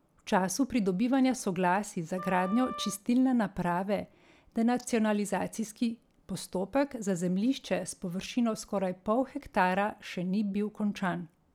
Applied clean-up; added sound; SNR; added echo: none; Wind instrument, woodwind instrument; 13 dB; none.